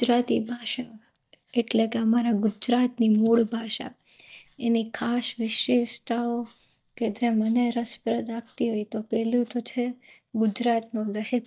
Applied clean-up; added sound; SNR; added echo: neural mask model DeepFilterNet 3.